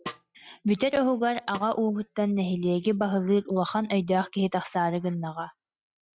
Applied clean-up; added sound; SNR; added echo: neural mask model RNNoise.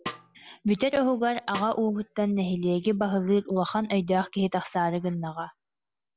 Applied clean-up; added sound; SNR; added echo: none; Snare drum; 16 dB; none.